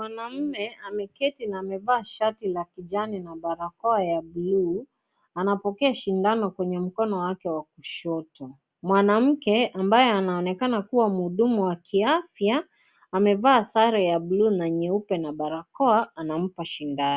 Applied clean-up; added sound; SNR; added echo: none; none; none; none.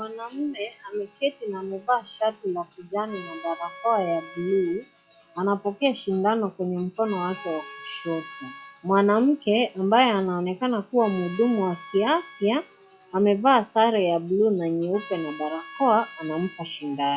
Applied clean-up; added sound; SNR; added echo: classical method log-MMSE.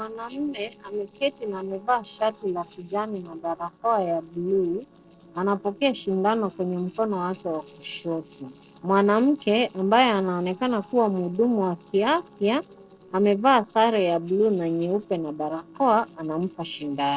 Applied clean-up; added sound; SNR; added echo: neural separator model SepFormer DNS4.